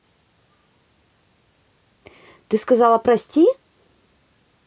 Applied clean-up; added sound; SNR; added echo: none; none; none; none.